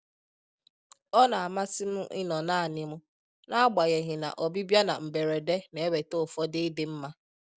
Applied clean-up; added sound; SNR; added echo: none; none; none; none.